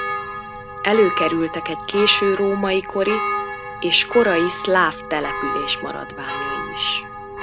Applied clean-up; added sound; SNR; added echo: none; Church bell; 6 dB; none.